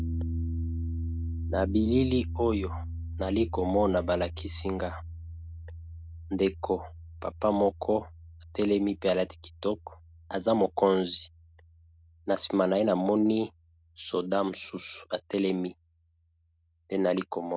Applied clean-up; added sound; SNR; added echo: none; Piano; 9 dB; none.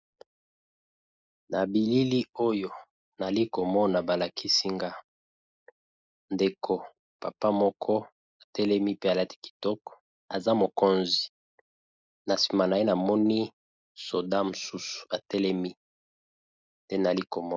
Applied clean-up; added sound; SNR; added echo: neural mask model Resemble Enhance denoiser.